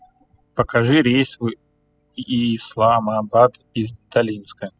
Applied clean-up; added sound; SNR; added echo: classical method spectral subtraction.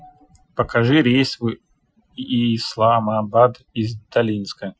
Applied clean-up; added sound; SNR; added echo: classical method Wiener filter.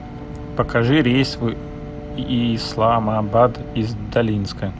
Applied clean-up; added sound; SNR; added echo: none; Brass instrument; 17 dB; none.